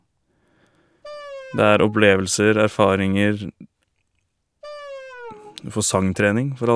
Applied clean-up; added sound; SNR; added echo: none; Wind instrument, woodwind instrument; 18 dB; none.